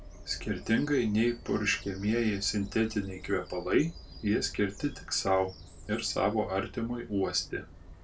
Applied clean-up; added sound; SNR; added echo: none; Bird vocalization, bird call, bird song; 16 dB; reverberation time 0.2 s.